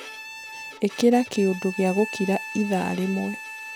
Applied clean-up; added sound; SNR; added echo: none; Bowed string instrument; 12 dB; none.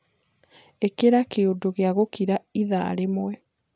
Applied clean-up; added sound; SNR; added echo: none; none; none; none.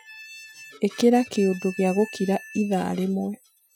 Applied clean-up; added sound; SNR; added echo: classical method Wiener filter.